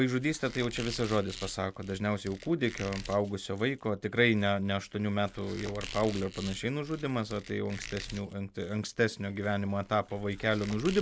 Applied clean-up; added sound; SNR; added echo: none; Squeak; 15 dB; none.